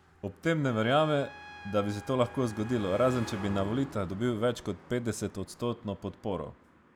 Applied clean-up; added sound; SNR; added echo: none; Car passing by + Trumpet; 16 dB; none.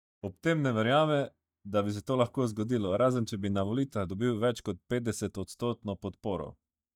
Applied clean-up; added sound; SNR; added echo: neural mask model DeepFilterNet 3.